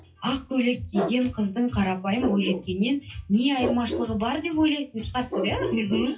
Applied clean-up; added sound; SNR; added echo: classical method WPE with log-MMSE.